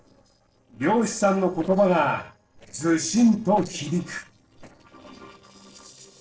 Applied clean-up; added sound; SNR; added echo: neural separator model SepFormer DNS4.